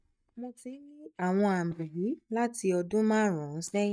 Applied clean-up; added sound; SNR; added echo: neural mask model DeepFilterNet 3.